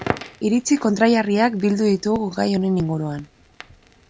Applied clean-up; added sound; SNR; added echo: none; Crackle; 15 dB; none.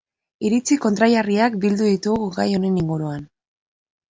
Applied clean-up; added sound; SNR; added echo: none; none; none; none.